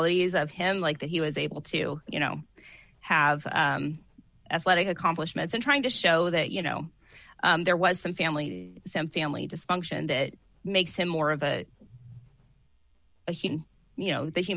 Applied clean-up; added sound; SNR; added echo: none; none; none; none.